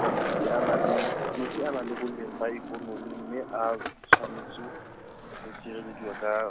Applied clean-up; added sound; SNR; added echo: none; Skateboard; -3 dB; none.